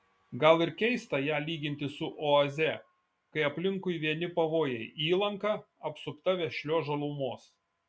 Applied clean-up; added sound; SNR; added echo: none; none; none; none.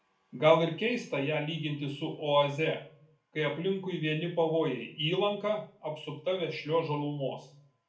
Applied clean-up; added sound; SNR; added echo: none; none; none; reverberation time 0.4 s.